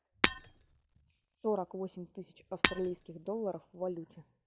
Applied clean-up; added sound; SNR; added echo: none; Shatter; -5 dB; none.